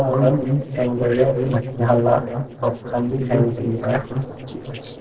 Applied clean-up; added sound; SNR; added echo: neural separator model SepFormer DNS4.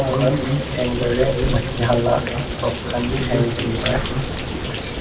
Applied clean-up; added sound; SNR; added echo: none; Rain; 4 dB; reverberation time 2.6 s.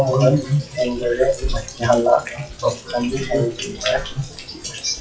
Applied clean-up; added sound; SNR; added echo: classical method WPE with log-MMSE.